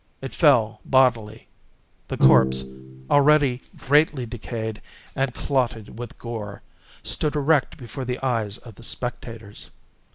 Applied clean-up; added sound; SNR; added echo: none; Bowed string instrument; 3 dB; none.